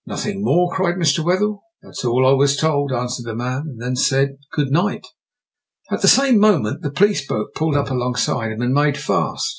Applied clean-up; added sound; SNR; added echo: none; none; none; none.